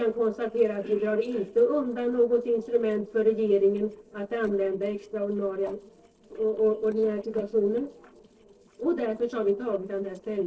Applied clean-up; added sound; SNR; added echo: neural separator model SepFormer DNS4.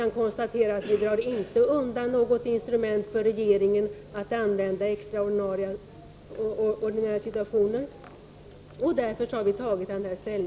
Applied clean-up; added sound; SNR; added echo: none; none; none; none.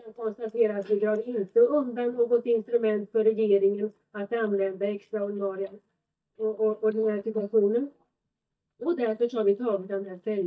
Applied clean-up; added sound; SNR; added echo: neural mask model DeepFilterNet 3.